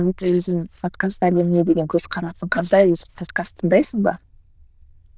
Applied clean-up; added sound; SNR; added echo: neural diffusion model UNIVERSE++.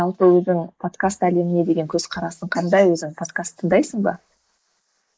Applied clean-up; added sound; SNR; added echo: neural mask model Resemble Enhance denoiser.